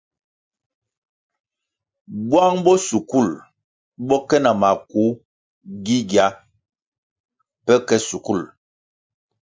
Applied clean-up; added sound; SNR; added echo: none; none; none; none.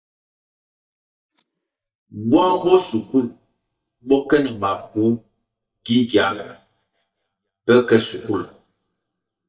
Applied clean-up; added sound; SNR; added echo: neural mask model DeepFilterNet 3.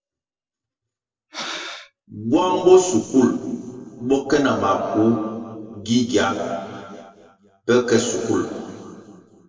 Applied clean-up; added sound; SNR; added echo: neural separator model SepFormer DNS4.